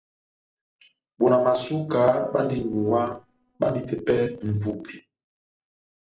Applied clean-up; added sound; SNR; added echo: neural separator model SepFormer DNS4.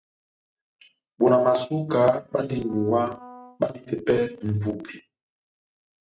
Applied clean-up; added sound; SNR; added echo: neural mask model RNNoise.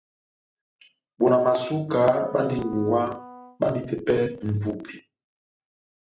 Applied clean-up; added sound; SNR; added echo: none; Wind instrument, woodwind instrument; 19 dB; none.